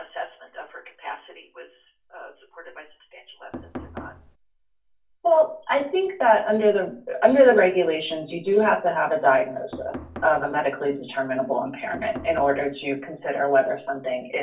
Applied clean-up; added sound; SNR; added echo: none; Knock; 14 dB; reverberation time 0.3 s.